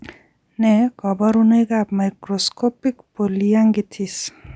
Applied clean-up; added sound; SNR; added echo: none; none; none; none.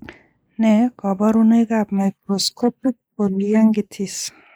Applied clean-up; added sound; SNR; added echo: neural mask model Resemble Enhance denoiser.